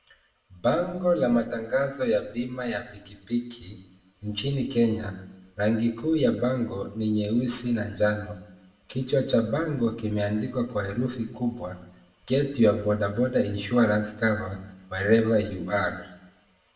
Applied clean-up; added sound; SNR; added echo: none; none; none; reverberation time 0.6 s.